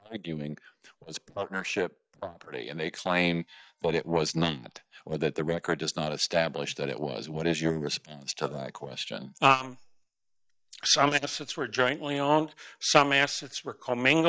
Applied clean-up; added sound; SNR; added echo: neural mask model DeepFilterNet 3.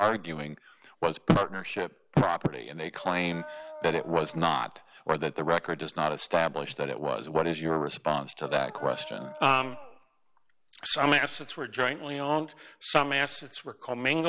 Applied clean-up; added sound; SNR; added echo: none; Dog; 15 dB; none.